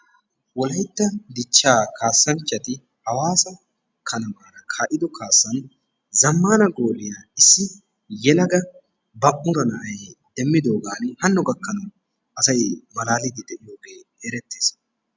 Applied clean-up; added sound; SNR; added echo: none; none; none; none.